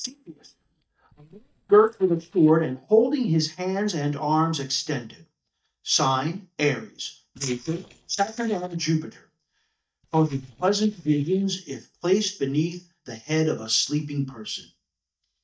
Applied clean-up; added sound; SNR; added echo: neural mask model DeepFilterNet 3.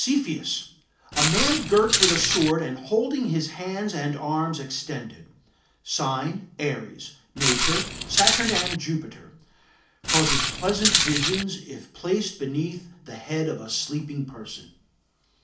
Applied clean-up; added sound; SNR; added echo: none; Walk, footsteps; -4 dB; reverberation time 0.4 s.